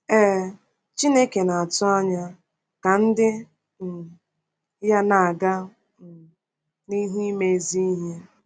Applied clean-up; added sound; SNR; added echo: none; none; none; none.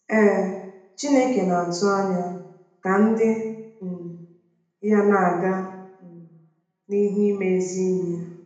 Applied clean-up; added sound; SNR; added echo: none; none; none; reverberation time 0.8 s.